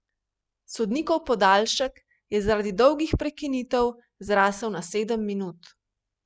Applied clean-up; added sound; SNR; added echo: none; none; none; none.